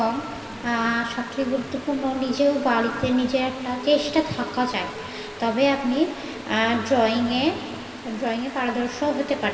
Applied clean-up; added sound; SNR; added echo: none; Stream; 16 dB; reverberation time 2.4 s.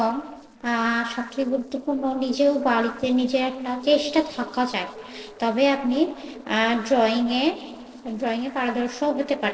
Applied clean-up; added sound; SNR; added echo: neural separator model SepFormer DNS4.